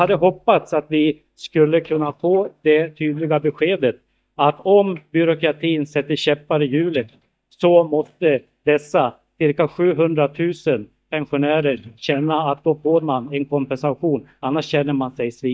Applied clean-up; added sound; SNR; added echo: neural mask model DeepFilterNet 3.